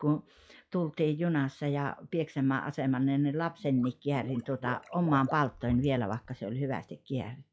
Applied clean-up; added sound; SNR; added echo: classical method log-MMSE.